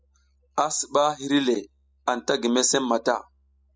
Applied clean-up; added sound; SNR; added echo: classical method spectral subtraction.